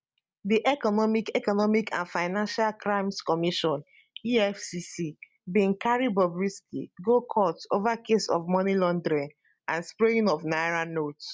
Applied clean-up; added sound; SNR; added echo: none; none; none; none.